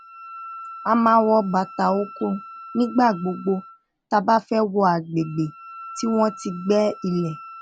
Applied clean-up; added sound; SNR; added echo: none; Wind instrument, woodwind instrument; 18 dB; none.